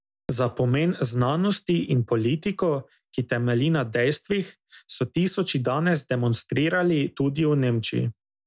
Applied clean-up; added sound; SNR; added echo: none; none; none; none.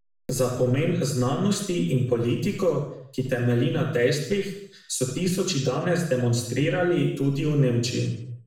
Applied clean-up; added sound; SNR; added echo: none; none; none; reverberation time 0.7 s.